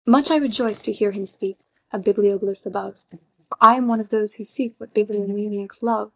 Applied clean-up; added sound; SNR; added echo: neural mask model DeepFilterNet 3.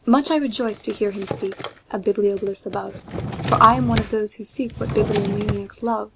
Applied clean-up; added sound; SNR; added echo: none; Drawer open or close; 8 dB; none.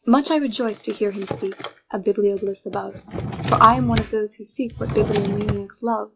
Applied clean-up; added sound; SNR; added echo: classical method log-MMSE.